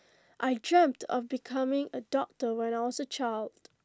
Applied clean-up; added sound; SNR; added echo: none; none; none; none.